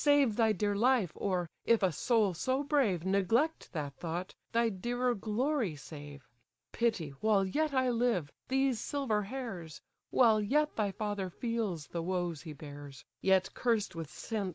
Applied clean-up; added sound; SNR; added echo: none; none; none; none.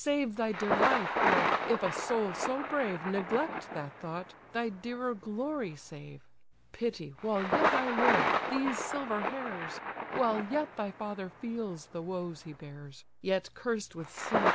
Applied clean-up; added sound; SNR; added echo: none; Thunder; 0 dB; none.